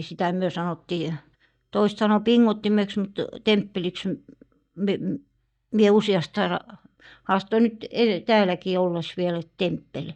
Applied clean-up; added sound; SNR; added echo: neural mask model DeepFilterNet 3.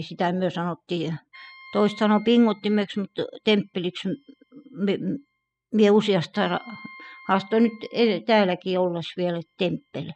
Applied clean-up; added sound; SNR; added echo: classical method spectral subtraction.